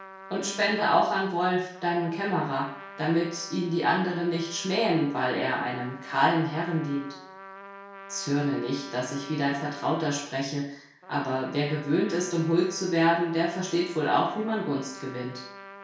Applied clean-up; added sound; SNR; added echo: none; Trumpet; 17 dB; reverberation time 0.6 s.